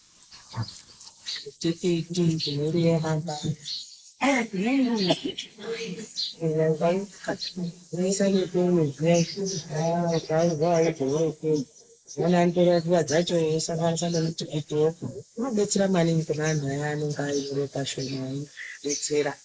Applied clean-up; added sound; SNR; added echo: neural mask model Resemble Enhance denoiser.